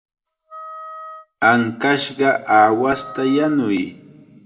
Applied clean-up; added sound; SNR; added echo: none; Wind instrument, woodwind instrument; 18 dB; reverberation time 1.3 s.